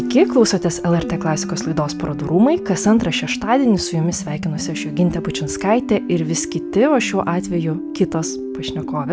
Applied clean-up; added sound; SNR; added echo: none; none; none; none.